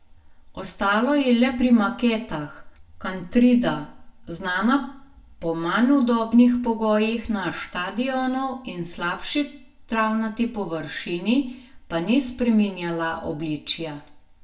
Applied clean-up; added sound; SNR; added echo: none; none; none; reverberation time 0.2 s.